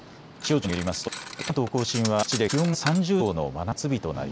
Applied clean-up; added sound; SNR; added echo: none; Cutlery, silverware; 12 dB; none.